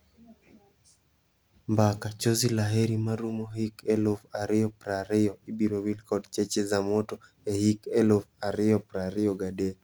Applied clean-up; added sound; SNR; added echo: none; none; none; none.